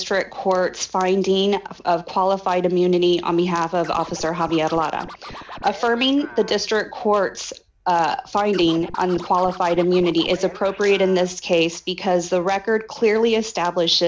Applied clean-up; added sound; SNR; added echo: none; Scratching (performance technique); 19 dB; none.